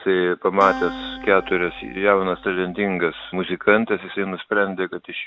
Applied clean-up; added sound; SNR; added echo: none; Acoustic guitar; 14 dB; none.